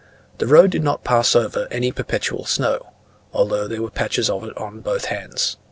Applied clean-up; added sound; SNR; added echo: none; none; none; none.